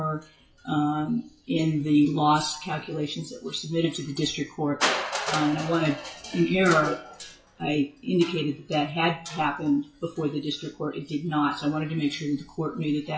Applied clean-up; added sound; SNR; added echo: classical method WPE with log-MMSE.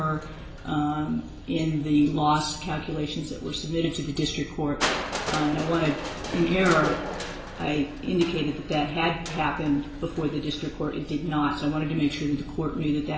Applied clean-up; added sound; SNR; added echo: none; Crushing; 11 dB; reverberation time 0.5 s.